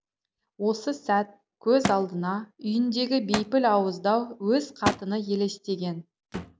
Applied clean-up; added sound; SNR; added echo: none; Thump, thud; 11 dB; none.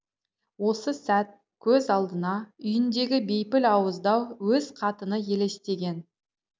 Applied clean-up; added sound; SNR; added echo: none; none; none; none.